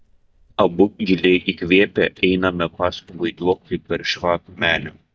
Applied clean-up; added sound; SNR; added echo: neural mask model DeepFilterNet 3.